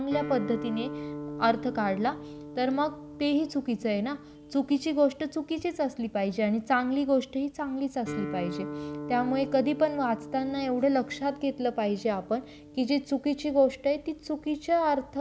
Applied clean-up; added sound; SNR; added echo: none; Guitar; 13 dB; none.